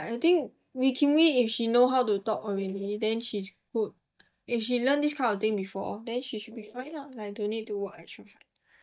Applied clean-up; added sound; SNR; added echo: neural mask model DeepFilterNet 3.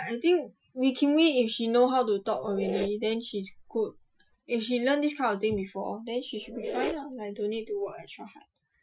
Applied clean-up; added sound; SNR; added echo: classical method Wiener filter.